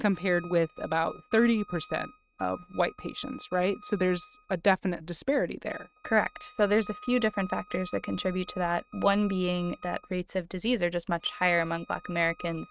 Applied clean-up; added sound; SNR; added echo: neural mask model RNNoise.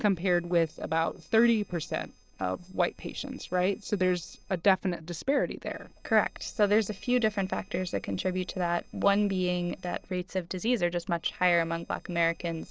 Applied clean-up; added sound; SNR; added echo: neural separator model SepFormer DNS4.